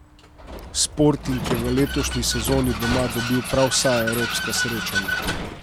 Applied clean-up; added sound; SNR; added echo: none; Vehicle; 4 dB; none.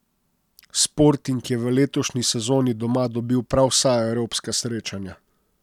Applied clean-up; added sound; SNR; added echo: none; none; none; none.